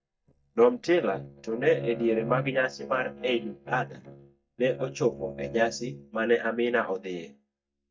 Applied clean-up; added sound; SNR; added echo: neural mask model DeepFilterNet 3.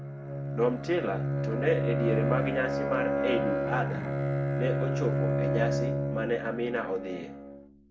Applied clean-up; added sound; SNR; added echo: none; Bowed string instrument; -3 dB; reverberation time 0.4 s.